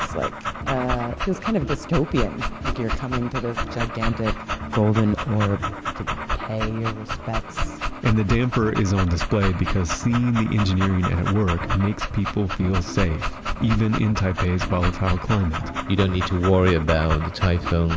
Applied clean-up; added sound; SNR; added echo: none; Dog; 6 dB; none.